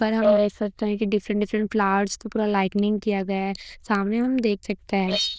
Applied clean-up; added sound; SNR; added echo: neural diffusion model UNIVERSE++.